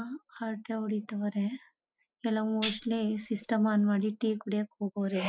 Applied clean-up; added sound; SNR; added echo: none; Tambourine; 10 dB; none.